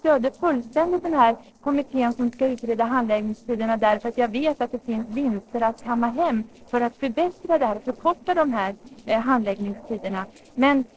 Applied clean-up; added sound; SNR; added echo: neural separator model SepFormer DNS4.